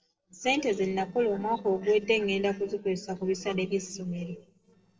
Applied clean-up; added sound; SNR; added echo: neural separator model SepFormer DNS4.